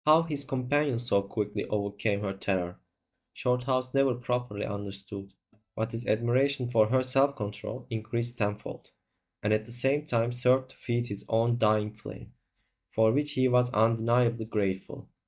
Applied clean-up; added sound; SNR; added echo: neural mask model DeepFilterNet 3.